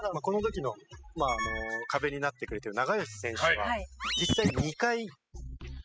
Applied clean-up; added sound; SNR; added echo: classical method spectral subtraction.